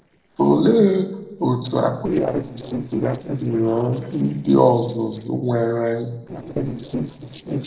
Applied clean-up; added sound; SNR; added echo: neural separator model SepFormer DNS4.